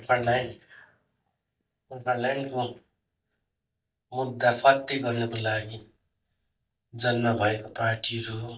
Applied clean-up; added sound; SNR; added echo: neural mask model DeepFilterNet 3.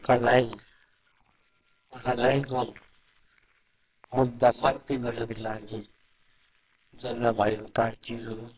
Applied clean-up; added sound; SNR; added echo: neural separator model SepFormer WHAMR!.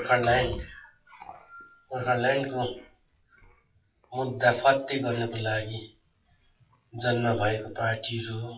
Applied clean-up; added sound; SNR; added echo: classical method WPE with log-MMSE.